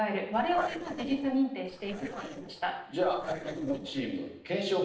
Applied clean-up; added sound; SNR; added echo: neural separator model SepFormer DNS4.